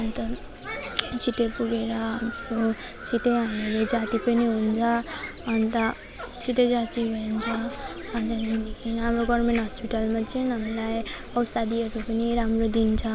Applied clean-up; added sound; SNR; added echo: none; none; none; none.